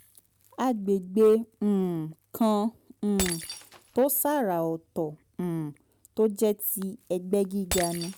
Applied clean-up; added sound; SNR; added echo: none; Shatter; 14 dB; none.